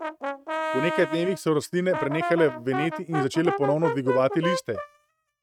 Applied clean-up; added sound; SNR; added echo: neural mask model RNNoise.